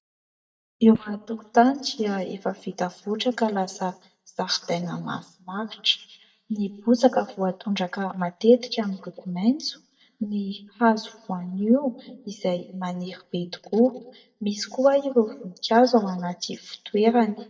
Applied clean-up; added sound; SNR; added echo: neural mask model DeepFilterNet 3.